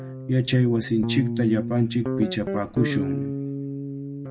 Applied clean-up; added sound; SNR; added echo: none; Guitar; 5 dB; none.